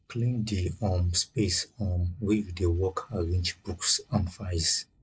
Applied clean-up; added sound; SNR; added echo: neural mask model Resemble Enhance denoiser.